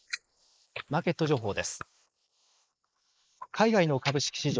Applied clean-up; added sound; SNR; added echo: neural mask model Resemble Enhance denoiser.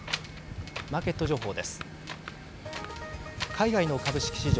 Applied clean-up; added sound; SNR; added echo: none; Wind; 4 dB; none.